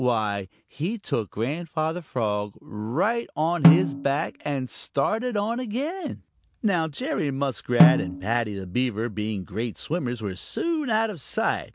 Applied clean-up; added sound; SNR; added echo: none; Snare drum; -3 dB; none.